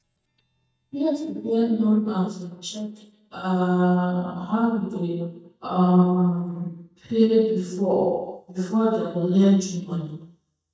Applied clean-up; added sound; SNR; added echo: neural mask model DeepFilterNet 3.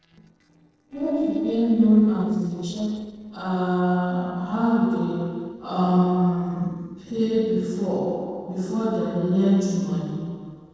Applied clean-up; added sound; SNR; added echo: neural separator model SepFormer DNS4.